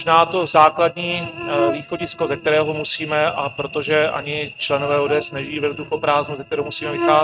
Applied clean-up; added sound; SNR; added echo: neural mask model RNNoise.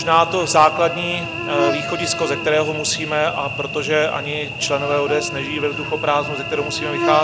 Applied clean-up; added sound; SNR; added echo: none; Cricket / Buzz; 6 dB; none.